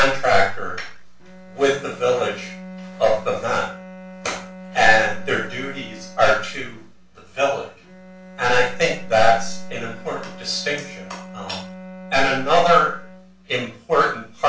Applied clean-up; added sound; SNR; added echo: none; Bowed string instrument; 18 dB; reverberation time 0.3 s.